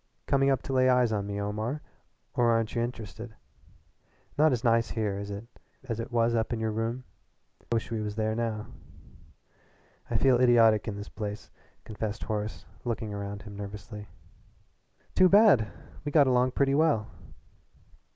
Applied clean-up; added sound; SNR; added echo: none; none; none; none.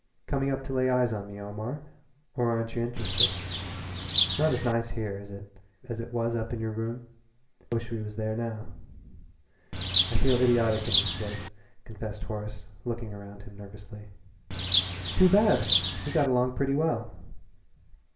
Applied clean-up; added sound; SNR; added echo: none; Bird; -1 dB; reverberation time 0.5 s.